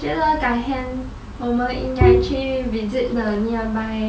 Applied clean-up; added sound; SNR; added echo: none; Bowed string instrument; -3 dB; none.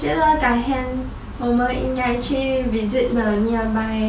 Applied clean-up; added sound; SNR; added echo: none; none; none; none.